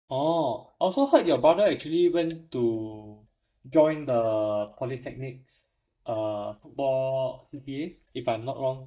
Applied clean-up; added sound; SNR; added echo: neural mask model DeepFilterNet 3.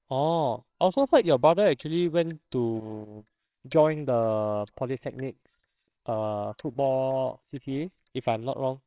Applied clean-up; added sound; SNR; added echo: neural separator model SepFormer WHAMR!.